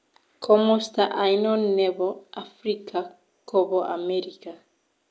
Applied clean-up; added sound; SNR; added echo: none; none; none; none.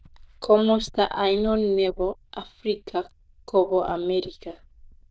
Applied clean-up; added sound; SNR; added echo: neural diffusion model UNIVERSE++.